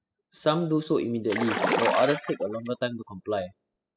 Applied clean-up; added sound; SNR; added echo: classical method spectral subtraction.